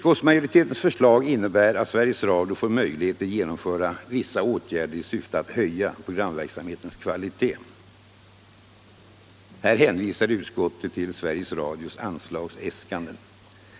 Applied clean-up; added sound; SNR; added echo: none; none; none; none.